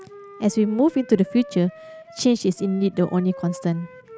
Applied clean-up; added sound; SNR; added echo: none; Wind instrument, woodwind instrument; 20 dB; none.